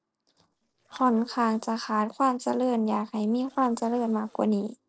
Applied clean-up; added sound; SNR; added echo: neural separator model SepFormer DNS4.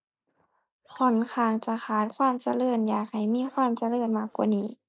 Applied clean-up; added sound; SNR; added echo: neural mask model Resemble Enhance denoiser.